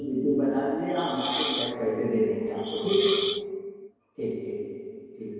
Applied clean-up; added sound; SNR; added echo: none; Hiss; 4 dB; reverberation time 2.2 s.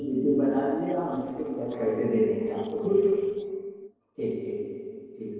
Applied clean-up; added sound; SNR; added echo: neural separator model SepFormer DNS4.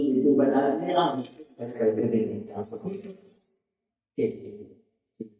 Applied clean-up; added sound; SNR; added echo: neural mask model DeepFilterNet 3.